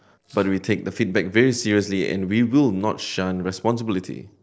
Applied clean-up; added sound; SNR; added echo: neural separator model SepFormer DNS4.